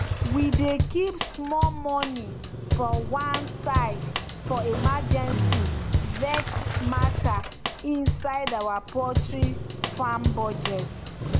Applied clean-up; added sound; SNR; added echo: none; Drum / Drum kit + Motorcycle; -2 dB; none.